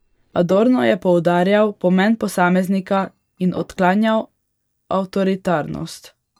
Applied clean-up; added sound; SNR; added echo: neural mask model DeepFilterNet 3.